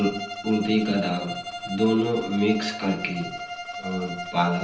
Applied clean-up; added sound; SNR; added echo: none; Bowed string instrument; 9 dB; reverberation time 0.7 s.